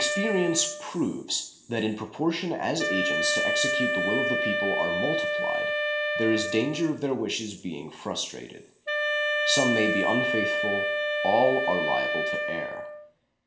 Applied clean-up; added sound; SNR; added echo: none; Wind instrument, woodwind instrument; 0 dB; reverberation time 0.9 s.